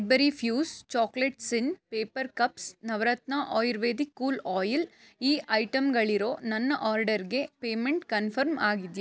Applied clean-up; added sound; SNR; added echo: none; none; none; none.